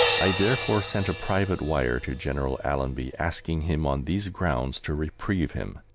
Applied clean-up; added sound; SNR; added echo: none; Crash cymbal; 7 dB; none.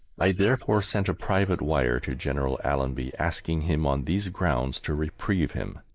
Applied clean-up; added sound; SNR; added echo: neural mask model Resemble Enhance denoiser.